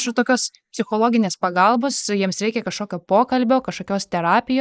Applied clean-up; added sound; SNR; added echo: neural mask model Resemble Enhance denoiser.